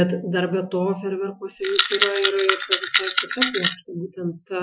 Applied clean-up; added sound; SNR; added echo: classical method Wiener filter.